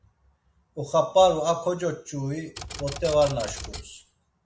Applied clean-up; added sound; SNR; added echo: none; Typewriter; 11 dB; none.